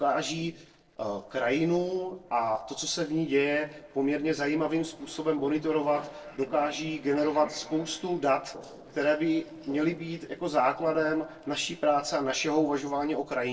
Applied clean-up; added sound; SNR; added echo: neural separator model SepFormer DNS4.